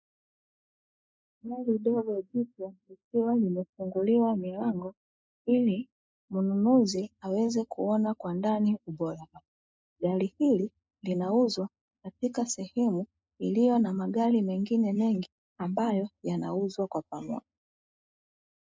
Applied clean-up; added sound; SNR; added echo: neural mask model Resemble Enhance denoiser.